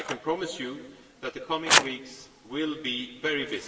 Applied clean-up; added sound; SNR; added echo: none; Scissors; -1 dB; reverberation time 1.4 s.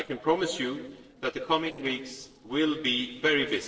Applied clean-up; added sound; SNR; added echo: neural separator model SepFormer DNS4.